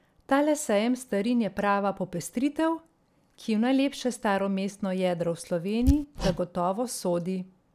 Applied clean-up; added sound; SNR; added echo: none; Hammer; 4 dB; none.